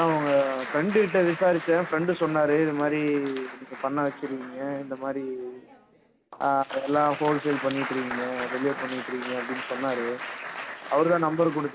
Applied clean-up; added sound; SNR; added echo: none; Applause; 11 dB; none.